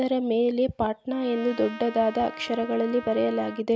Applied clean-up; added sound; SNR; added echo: none; Trumpet; 17 dB; none.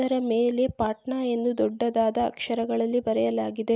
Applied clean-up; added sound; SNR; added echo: none; none; none; none.